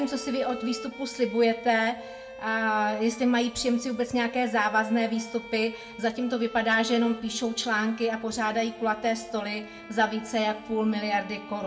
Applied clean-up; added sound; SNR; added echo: none; Bowed string instrument; 16 dB; reverberation time 0.3 s.